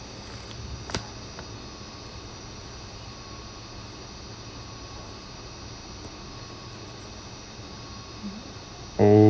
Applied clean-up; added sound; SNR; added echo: none; none; none; none.